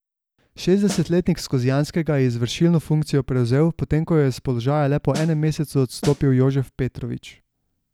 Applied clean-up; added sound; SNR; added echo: none; Snare drum; 14 dB; none.